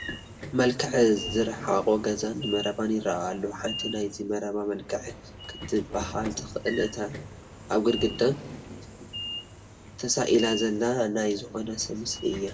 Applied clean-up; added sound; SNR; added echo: none; Sliding door / Train; 12 dB; reverberation time 1.1 s.